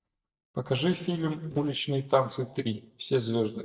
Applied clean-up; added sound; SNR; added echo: neural mask model DeepFilterNet 3.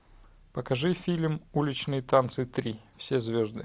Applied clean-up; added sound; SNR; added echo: none; none; none; none.